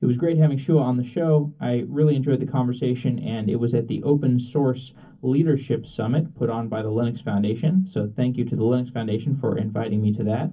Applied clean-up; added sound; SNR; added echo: none; none; none; reverberation time 0.3 s.